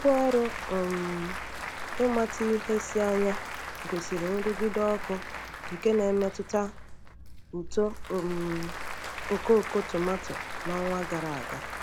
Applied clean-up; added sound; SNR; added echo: none; Applause / Crowd; 7 dB; none.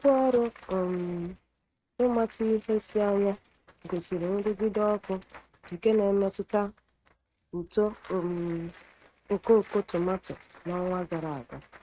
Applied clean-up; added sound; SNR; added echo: neural mask model RNNoise.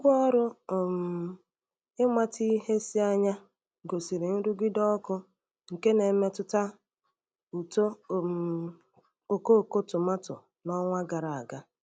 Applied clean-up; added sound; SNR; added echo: none; none; none; none.